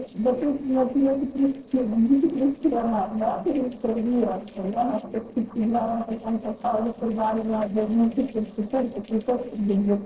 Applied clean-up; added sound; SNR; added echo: neural separator model SepFormer DNS4.